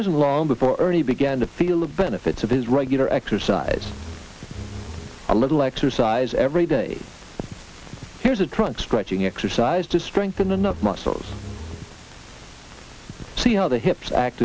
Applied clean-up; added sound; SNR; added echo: none; Bowed string instrument; 13 dB; none.